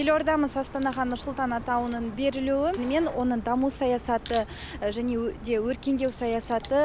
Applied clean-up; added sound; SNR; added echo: none; Crack; 14 dB; none.